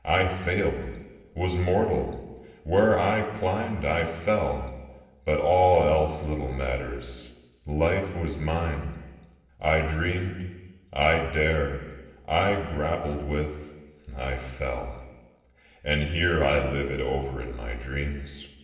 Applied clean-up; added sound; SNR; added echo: none; none; none; reverberation time 1.2 s.